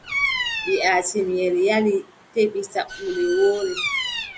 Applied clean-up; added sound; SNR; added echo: none; Bird vocalization, bird call, bird song; 7 dB; none.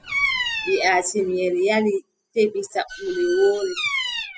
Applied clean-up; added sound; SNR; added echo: classical method spectral subtraction.